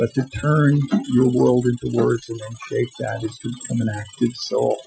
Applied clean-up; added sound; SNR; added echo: classical method Wiener filter.